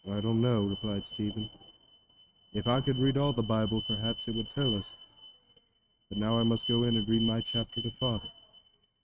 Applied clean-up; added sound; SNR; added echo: neural mask model RNNoise.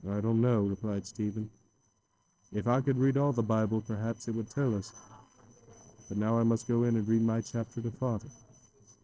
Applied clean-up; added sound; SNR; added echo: neural separator model SepFormer DNS4.